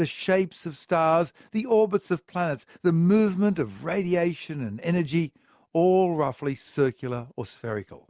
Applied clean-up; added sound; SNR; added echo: none; none; none; none.